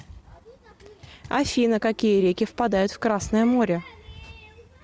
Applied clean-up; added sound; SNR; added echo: none; none; none; none.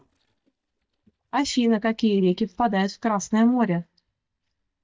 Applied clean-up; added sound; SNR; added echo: neural mask model DeepFilterNet 3.